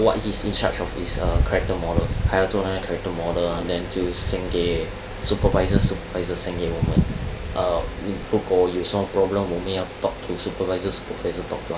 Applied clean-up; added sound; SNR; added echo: none; Keyboard (musical); 17 dB; none.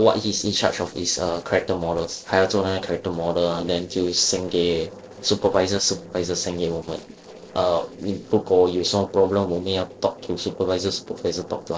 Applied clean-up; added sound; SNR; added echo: neural separator model SepFormer DNS4.